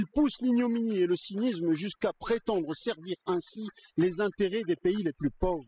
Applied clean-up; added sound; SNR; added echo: classical method spectral subtraction.